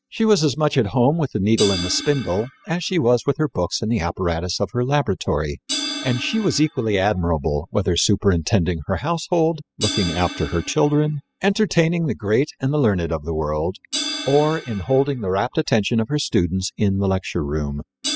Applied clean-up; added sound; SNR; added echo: classical method spectral subtraction.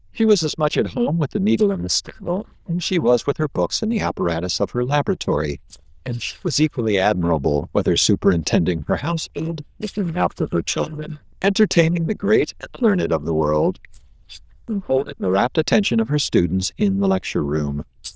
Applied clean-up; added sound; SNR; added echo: neural diffusion model UNIVERSE++.